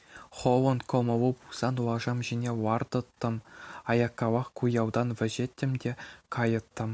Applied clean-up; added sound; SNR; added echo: none; none; none; none.